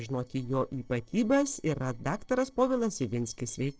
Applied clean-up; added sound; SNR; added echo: neural separator model SepFormer DNS4.